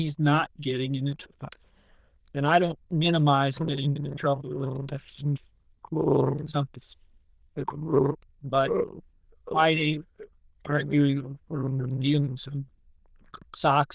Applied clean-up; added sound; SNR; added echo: neural diffusion model UNIVERSE++.